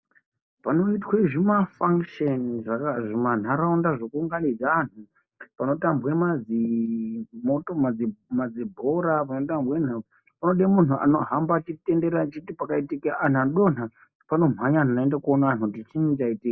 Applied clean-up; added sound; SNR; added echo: none; none; none; none.